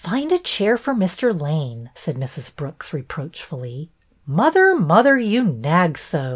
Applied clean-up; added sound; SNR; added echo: none; none; none; none.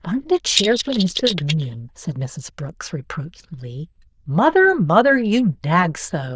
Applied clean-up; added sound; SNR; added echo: neural diffusion model UNIVERSE++.